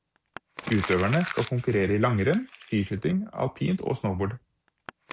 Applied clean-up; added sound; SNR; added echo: none; Crumpling, crinkling; 14 dB; none.